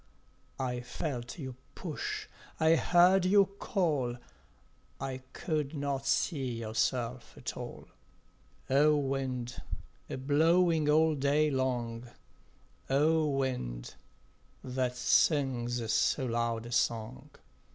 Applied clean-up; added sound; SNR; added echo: none; none; none; none.